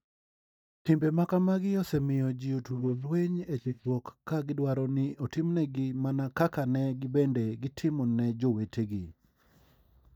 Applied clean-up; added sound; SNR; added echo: neural mask model DeepFilterNet 3.